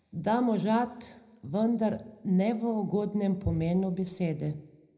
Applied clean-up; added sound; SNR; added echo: none; none; none; reverberation time 0.4 s.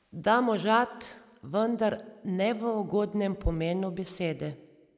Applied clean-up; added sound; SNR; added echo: none; none; none; none.